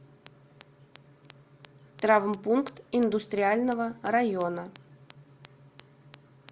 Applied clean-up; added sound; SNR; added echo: none; none; none; none.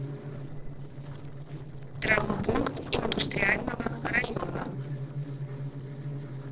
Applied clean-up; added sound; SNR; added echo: neural separator model SepFormer DNS4.